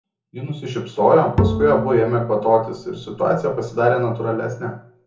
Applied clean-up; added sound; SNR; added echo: none; Bowed string instrument; 6 dB; reverberation time 0.5 s.